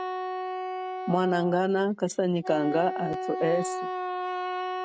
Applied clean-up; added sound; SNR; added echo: none; Wind instrument, woodwind instrument; 5 dB; none.